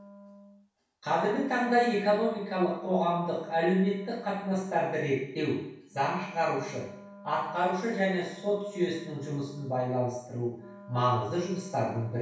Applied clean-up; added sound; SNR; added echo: none; Wind instrument, woodwind instrument; 20 dB; reverberation time 0.7 s.